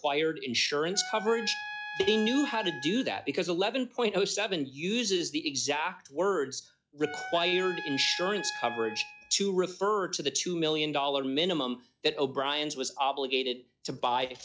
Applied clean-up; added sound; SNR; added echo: classical method log-MMSE.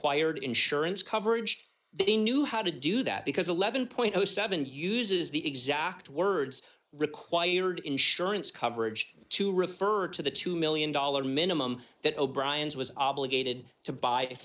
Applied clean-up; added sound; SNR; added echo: neural mask model Resemble Enhance denoiser.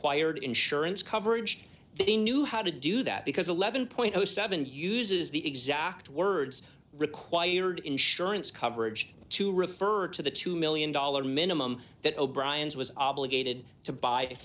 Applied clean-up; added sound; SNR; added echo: none; none; none; none.